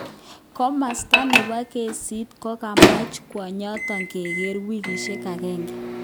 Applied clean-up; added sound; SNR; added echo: none; Microwave oven; -4 dB; none.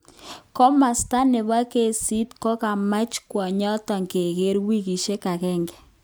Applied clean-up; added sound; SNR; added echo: none; none; none; none.